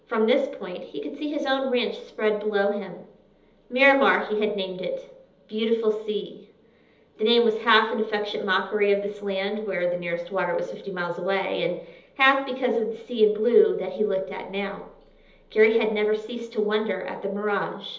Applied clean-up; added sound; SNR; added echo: none; none; none; reverberation time 1.2 s.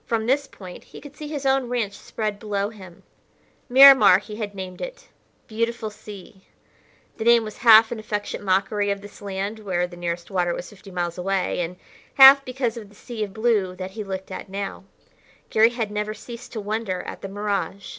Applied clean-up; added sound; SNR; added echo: none; none; none; none.